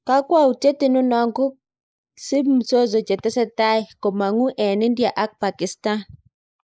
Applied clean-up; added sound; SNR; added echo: neural mask model Resemble Enhance denoiser.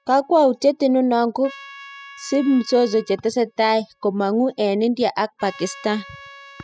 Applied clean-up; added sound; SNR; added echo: classical method spectral subtraction.